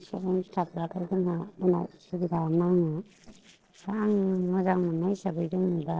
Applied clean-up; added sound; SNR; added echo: neural separator model SepFormer DNS4.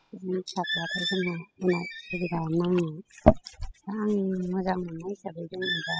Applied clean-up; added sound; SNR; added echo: classical method spectral subtraction.